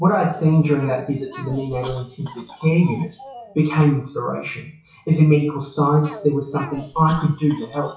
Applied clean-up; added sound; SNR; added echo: classical method WPE with log-MMSE.